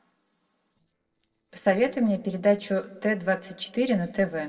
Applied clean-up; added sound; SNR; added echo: neural separator model SepFormer DNS4.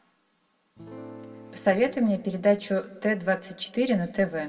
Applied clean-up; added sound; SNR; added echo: none; Acoustic guitar / Strum; 18 dB; reverberation time 0.9 s.